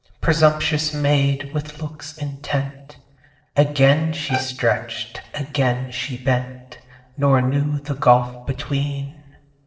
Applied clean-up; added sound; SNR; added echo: neural separator model SepFormer DNS4.